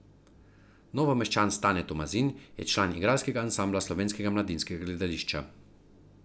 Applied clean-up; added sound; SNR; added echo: none; none; none; none.